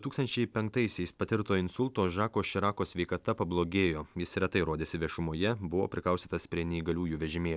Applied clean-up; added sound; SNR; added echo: none; none; none; none.